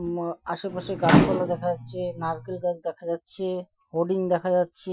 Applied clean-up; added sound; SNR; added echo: classical method Wiener filter.